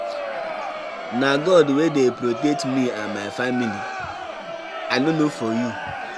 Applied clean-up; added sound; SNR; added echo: none; Crowd; 7 dB; none.